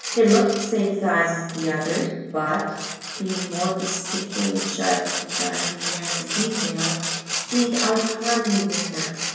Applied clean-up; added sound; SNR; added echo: none; Sawing; 5 dB; reverberation time 1.0 s.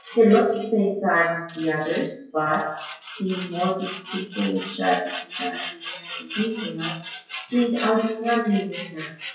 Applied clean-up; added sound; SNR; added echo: classical method WPE with log-MMSE.